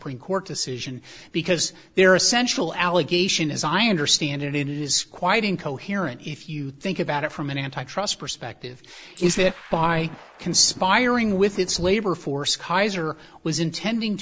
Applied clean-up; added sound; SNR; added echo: neural mask model Resemble Enhance denoiser.